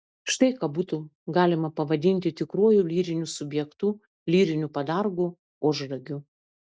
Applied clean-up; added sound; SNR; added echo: none; none; none; none.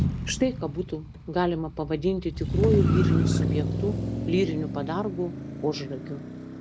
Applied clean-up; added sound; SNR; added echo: none; Motor vehicle (road); -1 dB; none.